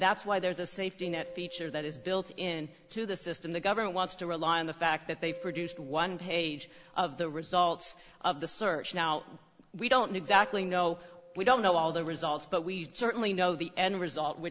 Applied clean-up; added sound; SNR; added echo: none; Piano; 19 dB; none.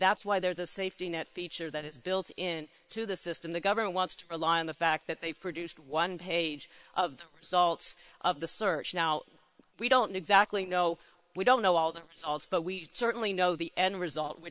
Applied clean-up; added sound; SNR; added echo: neural separator model SepFormer WHAM!.